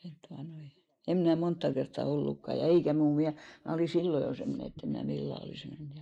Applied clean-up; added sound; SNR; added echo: neural mask model Resemble Enhance denoiser.